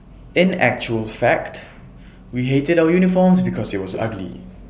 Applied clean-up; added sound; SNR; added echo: none; Walk, footsteps; 14 dB; none.